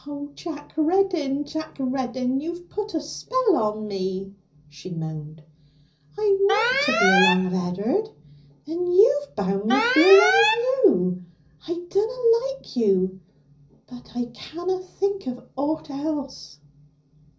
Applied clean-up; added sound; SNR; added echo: none; Alarm; 0 dB; reverberation time 0.5 s.